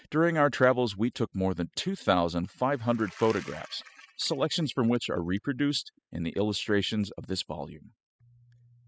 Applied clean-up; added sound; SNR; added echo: classical method spectral subtraction.